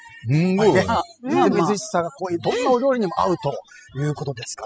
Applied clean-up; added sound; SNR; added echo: classical method spectral subtraction.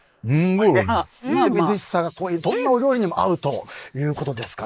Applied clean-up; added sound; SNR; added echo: neural mask model Resemble Enhance denoiser.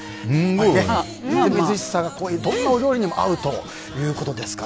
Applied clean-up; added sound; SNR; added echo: none; Electric guitar / Strum + Bowed string instrument; 19 dB; none.